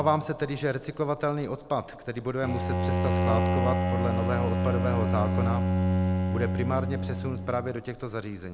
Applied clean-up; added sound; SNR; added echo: none; Bowed string instrument; -2 dB; none.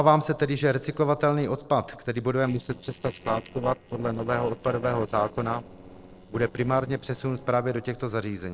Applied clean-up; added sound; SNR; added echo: neural separator model SepFormer DNS4.